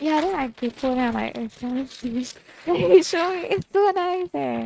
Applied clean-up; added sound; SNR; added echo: neural mask model RNNoise.